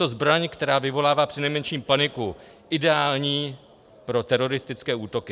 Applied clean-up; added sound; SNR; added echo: none; none; none; none.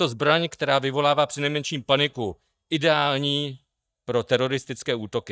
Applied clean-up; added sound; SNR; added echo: neural mask model DeepFilterNet 3.